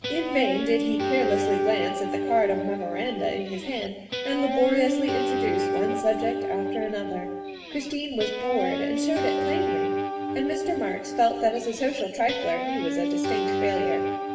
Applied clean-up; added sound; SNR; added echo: none; Guitar; 1 dB; reverberation time 1.2 s.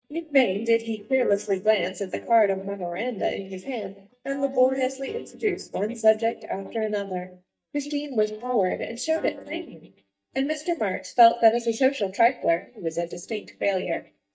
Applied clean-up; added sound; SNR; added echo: neural mask model DeepFilterNet 3.